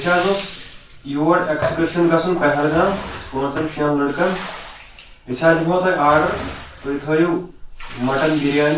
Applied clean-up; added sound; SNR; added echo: none; Bathtub (filling or washing); 12 dB; reverberation time 0.3 s.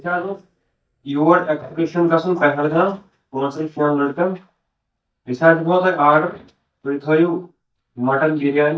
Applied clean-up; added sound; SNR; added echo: neural mask model DeepFilterNet 3.